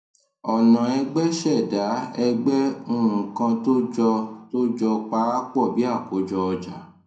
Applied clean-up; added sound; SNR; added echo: none; none; none; reverberation time 0.5 s.